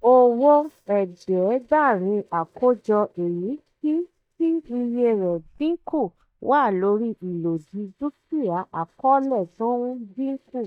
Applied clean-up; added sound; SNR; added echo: neural mask model DeepFilterNet 3.